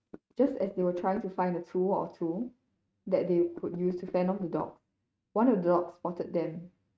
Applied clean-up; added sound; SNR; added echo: neural mask model RNNoise.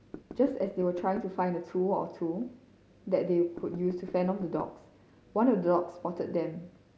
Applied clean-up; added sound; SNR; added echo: none; Knock / Wood; 17 dB; none.